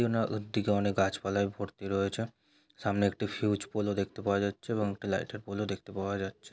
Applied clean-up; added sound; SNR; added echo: none; none; none; none.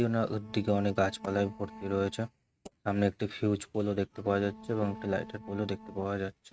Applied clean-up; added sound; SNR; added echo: neural mask model RNNoise.